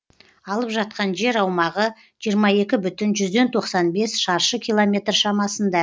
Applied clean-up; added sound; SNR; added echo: none; none; none; none.